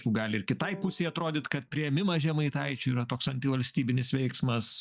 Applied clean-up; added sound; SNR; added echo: neural mask model DeepFilterNet 3.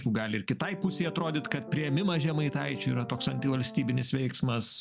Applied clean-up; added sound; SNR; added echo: none; Piano; 12 dB; none.